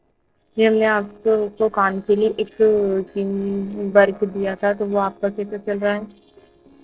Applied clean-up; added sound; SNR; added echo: neural separator model SepFormer DNS4.